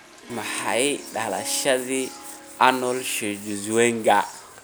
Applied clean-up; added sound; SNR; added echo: none; Harp + Toilet flush; 18 dB; none.